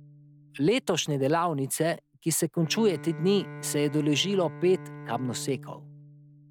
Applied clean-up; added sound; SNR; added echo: none; Bowed string instrument; 16 dB; none.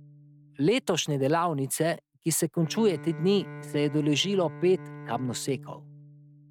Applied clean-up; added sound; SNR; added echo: neural mask model RNNoise.